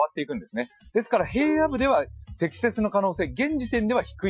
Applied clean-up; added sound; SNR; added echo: classical method Wiener filter.